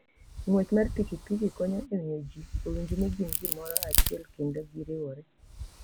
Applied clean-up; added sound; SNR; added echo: none; Crack; 2 dB; none.